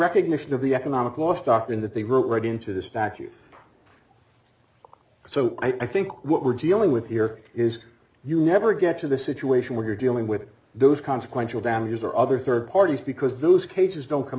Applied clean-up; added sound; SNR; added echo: none; none; none; none.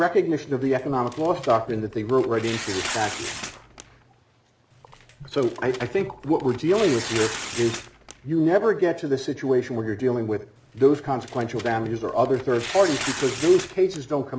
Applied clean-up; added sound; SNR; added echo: none; Tearing; 12 dB; none.